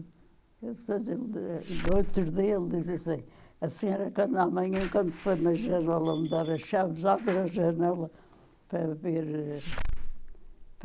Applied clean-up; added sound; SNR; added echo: none; Slam / Alarm; 6 dB; none.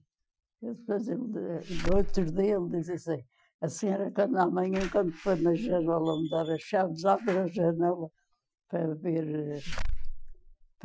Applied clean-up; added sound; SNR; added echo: classical method Wiener filter.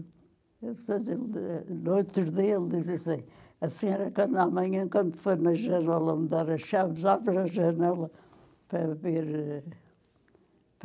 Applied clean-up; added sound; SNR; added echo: none; none; none; none.